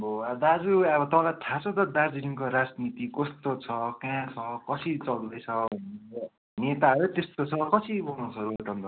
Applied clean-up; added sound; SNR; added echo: none; none; none; none.